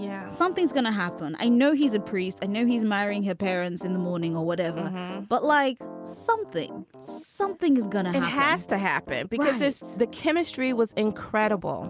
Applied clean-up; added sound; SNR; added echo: none; Piano; 16 dB; none.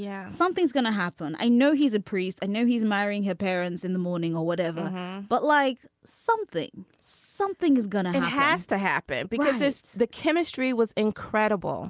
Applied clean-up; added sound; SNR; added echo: none; none; none; none.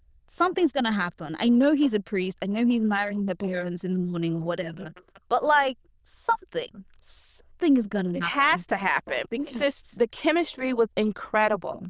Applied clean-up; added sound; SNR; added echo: neural diffusion model UNIVERSE++.